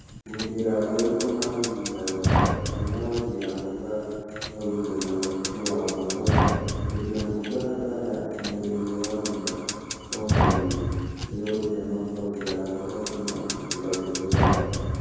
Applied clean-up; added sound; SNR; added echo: none; Fire; 0 dB; reverberation time 2.2 s.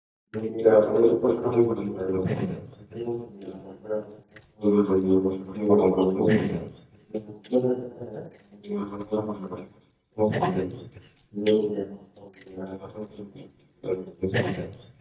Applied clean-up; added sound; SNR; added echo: neural mask model DeepFilterNet 3.